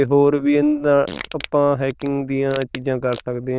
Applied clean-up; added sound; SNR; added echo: neural diffusion model UNIVERSE++.